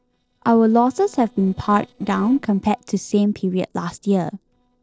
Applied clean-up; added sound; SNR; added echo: neural separator model SepFormer DNS4.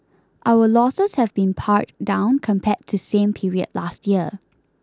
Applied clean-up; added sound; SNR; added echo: none; none; none; none.